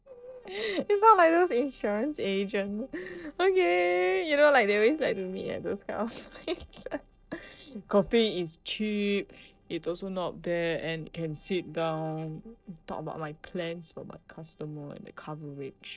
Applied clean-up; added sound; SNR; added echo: neural separator model SepFormer DNS4.